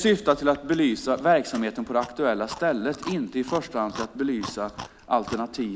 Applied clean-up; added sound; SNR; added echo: none; Chewing, mastication; 17 dB; none.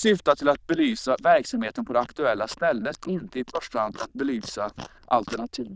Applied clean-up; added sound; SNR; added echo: neural diffusion model UNIVERSE++.